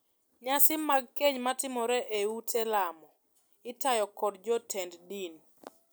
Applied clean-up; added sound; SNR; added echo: none; none; none; none.